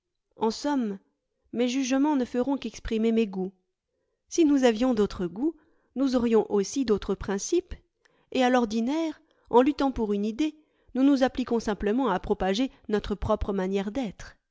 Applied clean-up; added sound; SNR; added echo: none; none; none; none.